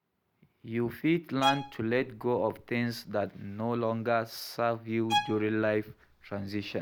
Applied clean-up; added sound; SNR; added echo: none; Bowed string instrument; 5 dB; none.